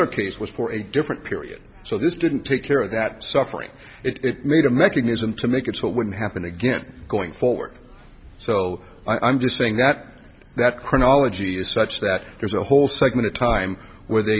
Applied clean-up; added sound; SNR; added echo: none; none; none; none.